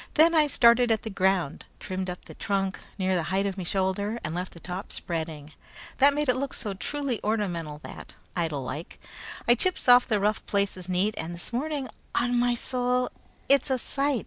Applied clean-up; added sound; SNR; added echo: none; none; none; none.